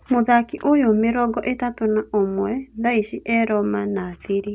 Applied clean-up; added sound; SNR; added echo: none; none; none; none.